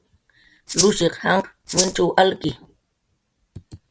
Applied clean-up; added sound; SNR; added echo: none; Rattle (instrument); 1 dB; none.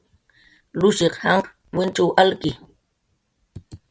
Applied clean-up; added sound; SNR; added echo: none; none; none; none.